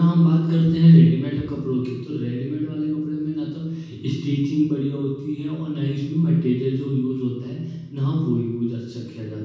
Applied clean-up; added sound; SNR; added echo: none; none; none; reverberation time 1.2 s.